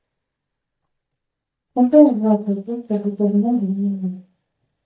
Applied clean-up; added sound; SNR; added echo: neural mask model DeepFilterNet 3.